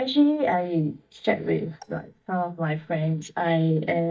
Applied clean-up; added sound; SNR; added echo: neural mask model DeepFilterNet 3.